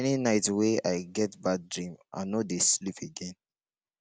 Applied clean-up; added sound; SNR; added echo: none; none; none; none.